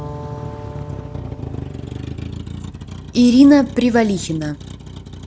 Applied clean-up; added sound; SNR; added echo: none; Bowed string instrument + Motor vehicle (road); 11 dB; none.